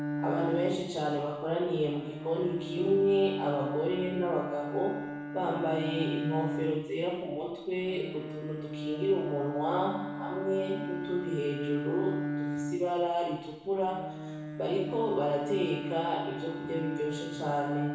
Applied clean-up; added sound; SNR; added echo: none; Bowed string instrument; 5 dB; reverberation time 1.0 s.